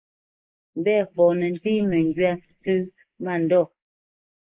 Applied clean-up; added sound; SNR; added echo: neural mask model Resemble Enhance denoiser.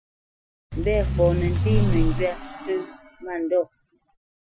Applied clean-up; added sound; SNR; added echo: classical method Wiener filter.